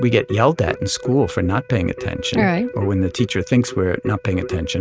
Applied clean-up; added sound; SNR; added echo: neural mask model RNNoise.